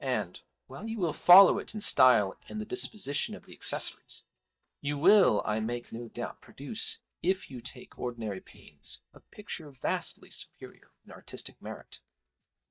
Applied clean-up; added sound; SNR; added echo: neural mask model DeepFilterNet 3.